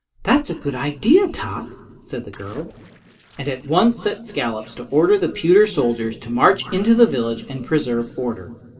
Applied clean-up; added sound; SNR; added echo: neural separator model SepFormer DNS4.